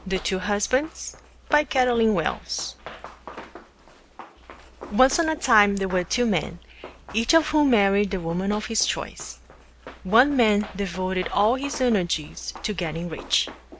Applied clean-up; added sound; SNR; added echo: none; Run; 19 dB; none.